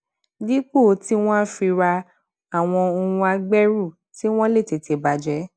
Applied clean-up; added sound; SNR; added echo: none; none; none; none.